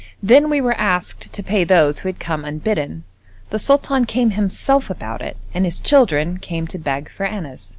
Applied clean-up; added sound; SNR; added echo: none; none; none; none.